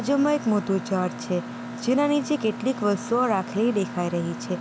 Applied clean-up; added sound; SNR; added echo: none; Mechanisms; 10 dB; none.